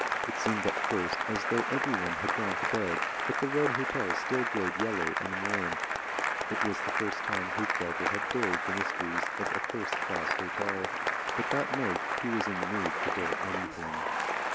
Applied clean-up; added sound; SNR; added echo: none; Applause / Cheering; -4 dB; none.